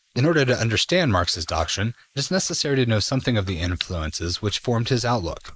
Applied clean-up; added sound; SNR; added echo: neural mask model Resemble Enhance denoiser.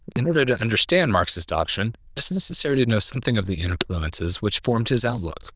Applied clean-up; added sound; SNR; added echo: neural diffusion model UNIVERSE++.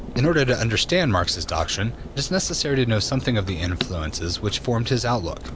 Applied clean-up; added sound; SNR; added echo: none; Clock; 11 dB; none.